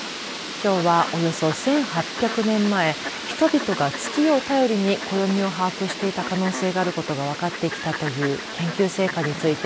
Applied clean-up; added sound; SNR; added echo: none; Fowl; 8 dB; none.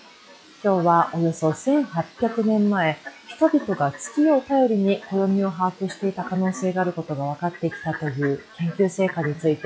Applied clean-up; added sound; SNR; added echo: classical method log-MMSE.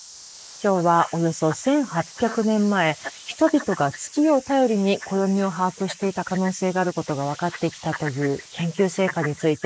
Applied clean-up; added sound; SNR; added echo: neural mask model Resemble Enhance denoiser.